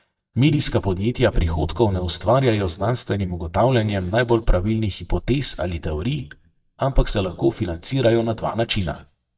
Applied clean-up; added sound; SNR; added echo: neural mask model DeepFilterNet 3.